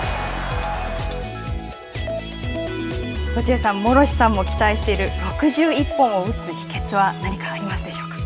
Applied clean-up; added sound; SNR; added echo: none; none; none; none.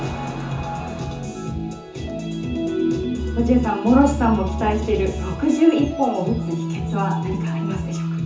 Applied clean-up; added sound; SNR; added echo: none; none; none; reverberation time 0.6 s.